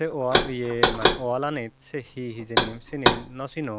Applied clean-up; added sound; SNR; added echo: none; Knock; -4 dB; none.